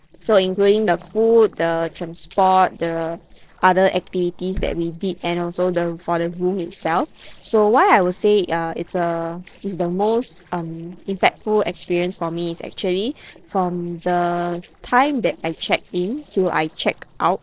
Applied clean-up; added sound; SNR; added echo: neural separator model SepFormer DNS4.